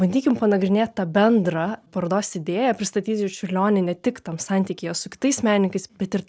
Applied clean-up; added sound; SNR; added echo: none; none; none; none.